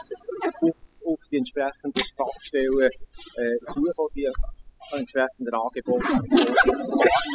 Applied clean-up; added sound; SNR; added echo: classical method spectral subtraction.